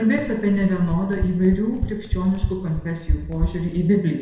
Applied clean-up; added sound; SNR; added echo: none; Run; 6 dB; reverberation time 1.0 s.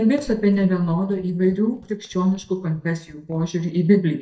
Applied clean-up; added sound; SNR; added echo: neural mask model DeepFilterNet 3.